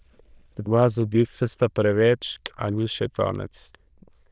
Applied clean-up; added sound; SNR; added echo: neural diffusion model UNIVERSE++.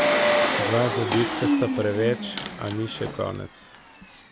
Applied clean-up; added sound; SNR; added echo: none; Engine; -2 dB; none.